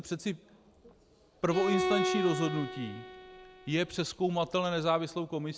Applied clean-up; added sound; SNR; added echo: none; Bowed string instrument; 3 dB; none.